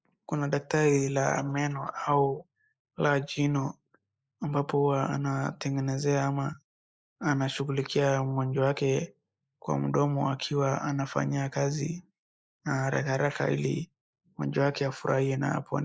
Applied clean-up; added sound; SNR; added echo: neural mask model Resemble Enhance denoiser.